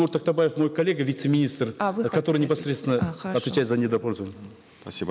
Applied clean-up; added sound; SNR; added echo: none; none; none; none.